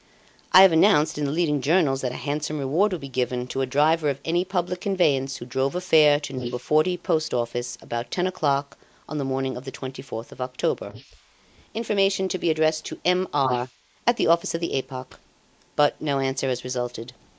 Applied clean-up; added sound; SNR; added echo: neural mask model Resemble Enhance denoiser.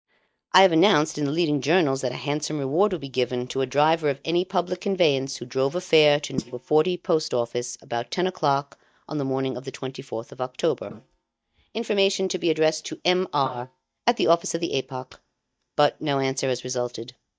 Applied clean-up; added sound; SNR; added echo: neural mask model DeepFilterNet 3.